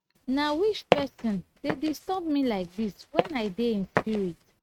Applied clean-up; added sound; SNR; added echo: neural mask model RNNoise.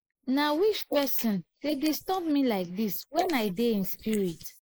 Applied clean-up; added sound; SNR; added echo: neural mask model Resemble Enhance denoiser.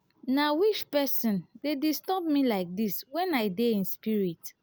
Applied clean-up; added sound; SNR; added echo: none; none; none; none.